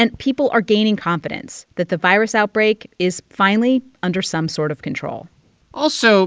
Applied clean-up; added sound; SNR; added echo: none; none; none; none.